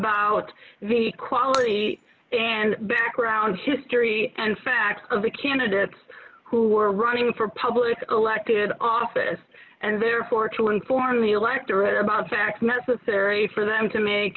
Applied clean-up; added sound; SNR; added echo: none; Shatter; 15 dB; none.